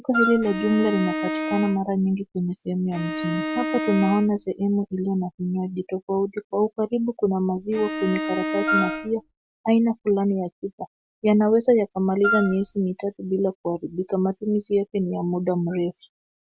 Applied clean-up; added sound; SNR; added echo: none; Wind instrument, woodwind instrument + Bowed string instrument; 4 dB; none.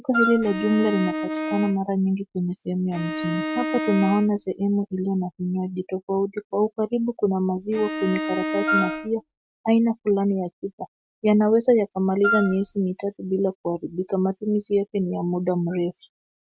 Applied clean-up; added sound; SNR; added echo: neural mask model RNNoise.